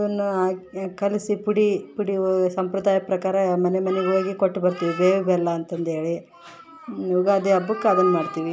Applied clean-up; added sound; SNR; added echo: none; none; none; none.